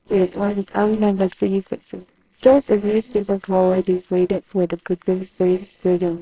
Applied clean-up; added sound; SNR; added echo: neural separator model SepFormer WHAMR!.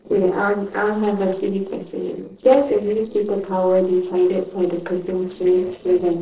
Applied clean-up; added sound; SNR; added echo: neural separator model SepFormer DNS4.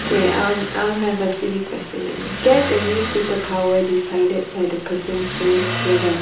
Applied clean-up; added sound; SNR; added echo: none; Motor vehicle (road); 8 dB; reverberation time 0.6 s.